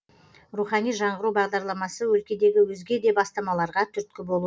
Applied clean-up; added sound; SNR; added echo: none; none; none; none.